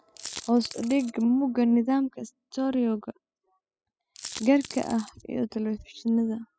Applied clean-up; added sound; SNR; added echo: classical method spectral subtraction.